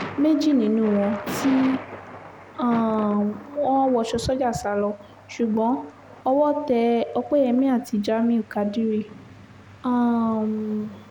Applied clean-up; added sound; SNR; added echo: none; Thunder; 16 dB; none.